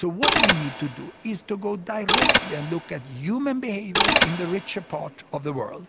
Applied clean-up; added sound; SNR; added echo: none; Mechanisms; -5 dB; none.